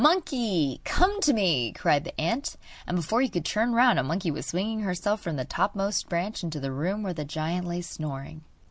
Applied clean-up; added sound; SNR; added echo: none; none; none; none.